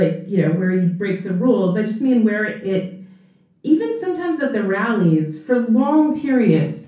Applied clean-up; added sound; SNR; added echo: none; none; none; reverberation time 0.6 s.